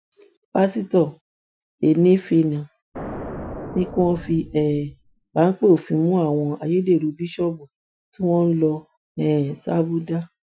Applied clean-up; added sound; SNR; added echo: classical method Wiener filter.